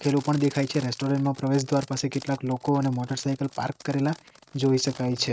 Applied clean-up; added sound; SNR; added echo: neural mask model RNNoise.